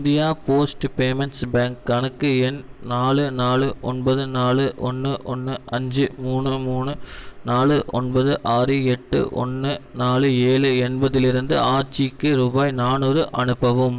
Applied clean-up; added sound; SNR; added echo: none; none; none; none.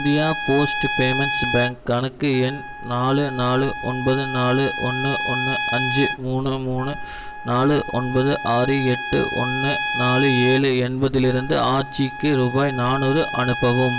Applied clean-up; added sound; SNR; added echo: none; Trumpet; 7 dB; none.